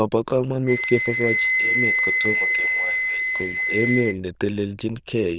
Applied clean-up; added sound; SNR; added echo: neural diffusion model UNIVERSE++.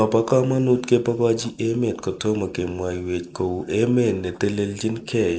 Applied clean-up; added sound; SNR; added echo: neural mask model Resemble Enhance denoiser.